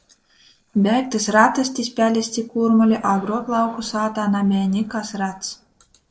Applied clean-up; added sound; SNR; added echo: neural separator model SepFormer DNS4.